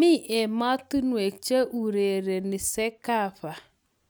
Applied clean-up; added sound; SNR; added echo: none; none; none; none.